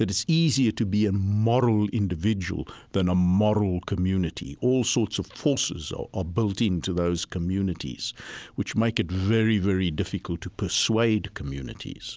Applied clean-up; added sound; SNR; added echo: none; none; none; none.